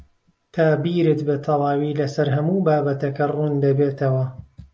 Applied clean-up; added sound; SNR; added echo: none; none; none; none.